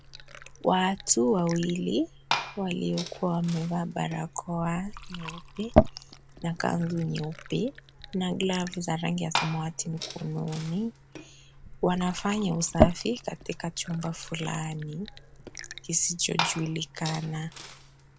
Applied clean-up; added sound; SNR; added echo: none; Fill (with liquid) / Glass; 4 dB; none.